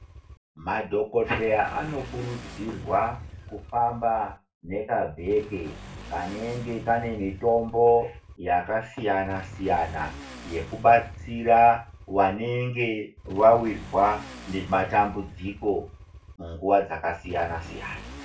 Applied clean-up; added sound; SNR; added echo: none; Motorcycle / Accelerating, revving, vroom; 17 dB; reverberation time 0.2 s.